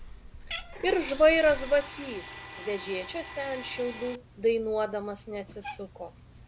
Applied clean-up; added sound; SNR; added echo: none; Cat + Domestic sounds, home sounds; 13 dB; none.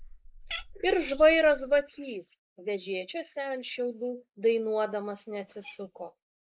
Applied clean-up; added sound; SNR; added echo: neural mask model Resemble Enhance denoiser.